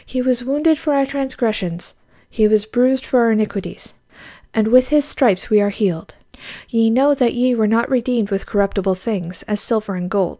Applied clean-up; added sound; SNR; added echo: none; none; none; none.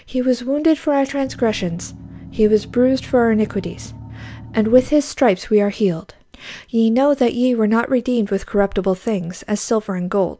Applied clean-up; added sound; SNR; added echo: none; Engine; 16 dB; none.